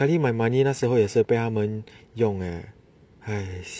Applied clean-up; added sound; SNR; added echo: none; none; none; none.